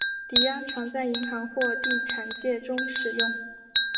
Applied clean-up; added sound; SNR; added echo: none; Chink, clink; -4 dB; reverberation time 1.5 s.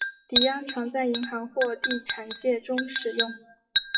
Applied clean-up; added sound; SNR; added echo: classical method WPE with log-MMSE.